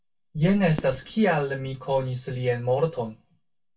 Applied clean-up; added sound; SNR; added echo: none; Fireworks; 19 dB; reverberation time 0.2 s.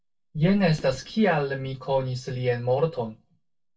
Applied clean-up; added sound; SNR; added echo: neural separator model SepFormer DNS4.